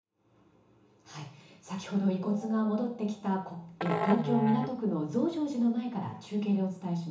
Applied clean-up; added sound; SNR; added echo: none; Musical instrument; 5 dB; reverberation time 0.8 s.